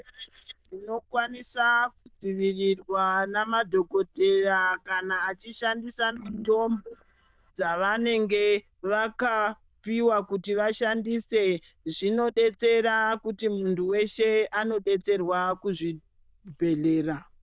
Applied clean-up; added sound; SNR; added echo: neural diffusion model UNIVERSE++.